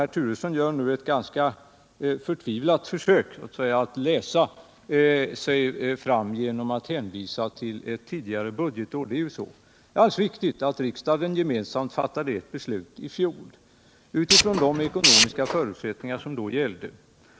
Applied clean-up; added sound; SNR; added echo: none; Tools; -3 dB; none.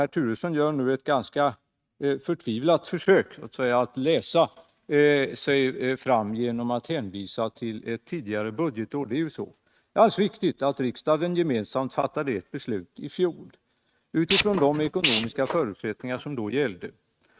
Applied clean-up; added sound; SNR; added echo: neural mask model RNNoise.